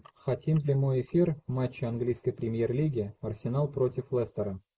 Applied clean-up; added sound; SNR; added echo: neural mask model Resemble Enhance denoiser.